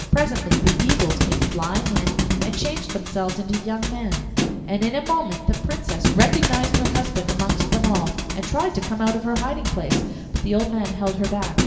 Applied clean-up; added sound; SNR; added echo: none; Thump, thud; 0 dB; reverberation time 2.2 s.